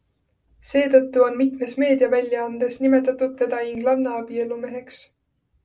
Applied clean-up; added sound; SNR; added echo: none; none; none; none.